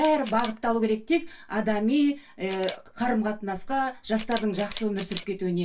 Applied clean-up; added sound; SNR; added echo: none; Camera; 14 dB; reverberation time 0.2 s.